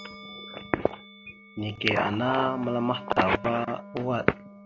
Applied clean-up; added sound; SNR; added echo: none; Musical instrument + Wind instrument, woodwind instrument; 16 dB; none.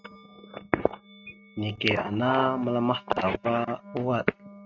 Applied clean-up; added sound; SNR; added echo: neural mask model RNNoise.